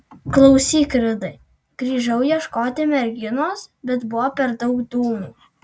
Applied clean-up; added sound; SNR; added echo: none; none; none; none.